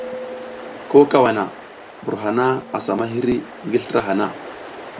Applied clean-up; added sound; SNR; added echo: none; Ocean; 14 dB; none.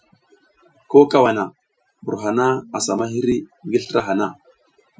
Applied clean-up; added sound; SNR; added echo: classical method Wiener filter.